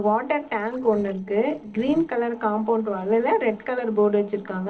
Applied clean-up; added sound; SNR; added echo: neural separator model SepFormer DNS4.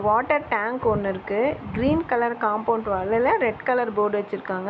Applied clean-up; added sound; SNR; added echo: none; none; none; none.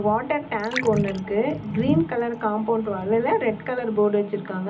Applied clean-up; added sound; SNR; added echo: none; Liquid; 17 dB; reverberation time 0.4 s.